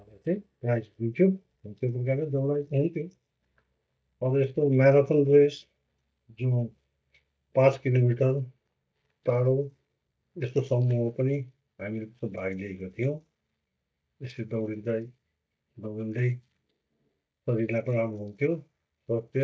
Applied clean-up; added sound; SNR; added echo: neural mask model DeepFilterNet 3.